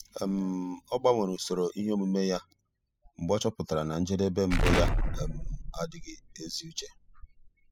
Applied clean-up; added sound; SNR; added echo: classical method spectral subtraction.